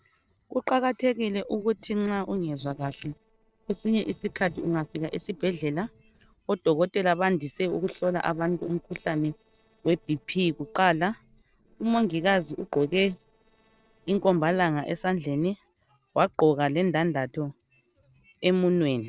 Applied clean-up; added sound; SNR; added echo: neural separator model SepFormer DNS4.